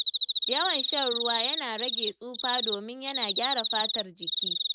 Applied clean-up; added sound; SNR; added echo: neural mask model RNNoise.